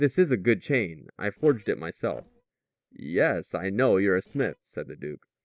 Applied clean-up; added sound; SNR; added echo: neural separator model SepFormer DNS4.